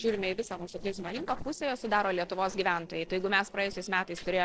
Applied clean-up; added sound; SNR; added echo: neural separator model SepFormer DNS4.